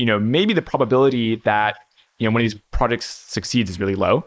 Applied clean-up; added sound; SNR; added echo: neural mask model Resemble Enhance denoiser.